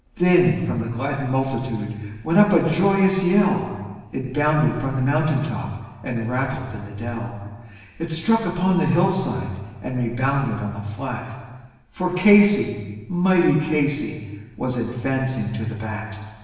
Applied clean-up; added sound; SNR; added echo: none; none; none; reverberation time 1.3 s.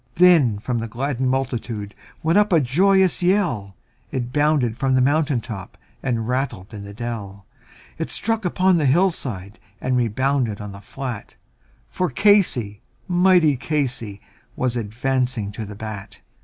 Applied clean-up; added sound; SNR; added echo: none; none; none; none.